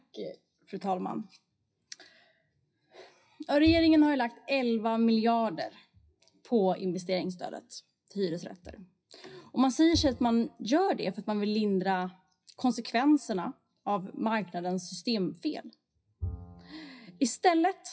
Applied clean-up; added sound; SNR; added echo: classical method WPE with log-MMSE.